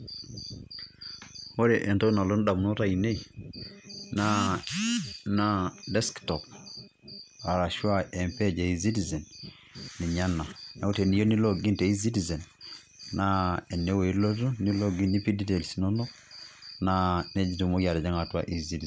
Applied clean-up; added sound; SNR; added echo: none; none; none; none.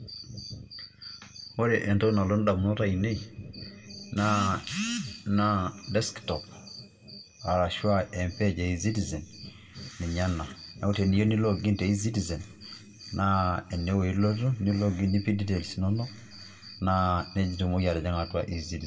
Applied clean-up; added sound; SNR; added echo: none; none; none; reverberation time 1.1 s.